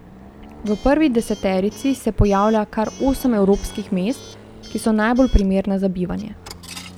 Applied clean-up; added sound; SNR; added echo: none; Accelerating, revving, vroom + Coin (dropping) / Alarm; 19 dB; none.